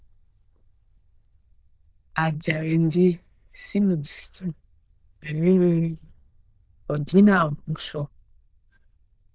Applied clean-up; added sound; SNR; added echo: neural diffusion model UNIVERSE++.